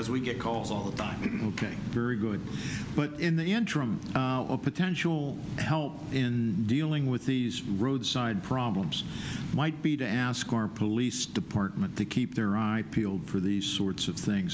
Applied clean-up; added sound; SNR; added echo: none; none; none; none.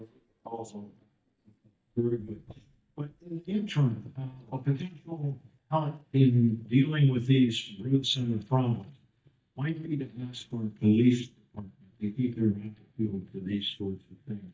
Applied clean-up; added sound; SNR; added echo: neural mask model DeepFilterNet 3.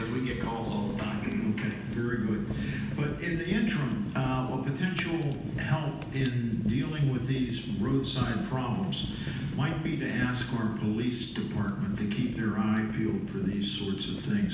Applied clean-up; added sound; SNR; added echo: none; Fire; 11 dB; reverberation time 0.9 s.